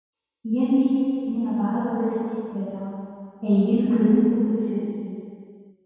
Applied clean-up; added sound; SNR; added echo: none; none; none; reverberation time 2.1 s.